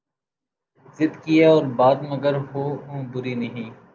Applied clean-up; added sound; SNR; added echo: none; none; none; none.